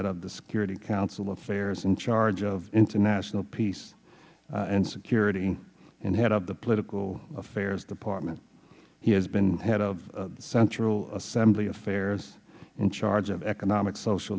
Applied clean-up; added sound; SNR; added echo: none; none; none; none.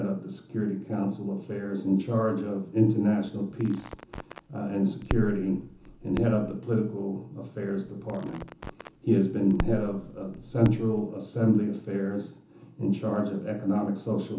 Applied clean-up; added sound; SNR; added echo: none; Crackle; 10 dB; reverberation time 0.7 s.